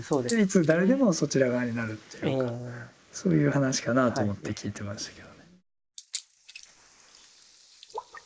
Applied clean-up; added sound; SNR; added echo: neural mask model Resemble Enhance denoiser.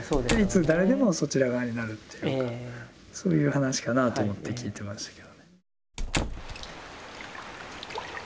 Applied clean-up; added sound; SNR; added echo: none; Squeak / Slam / Wood; 5 dB; none.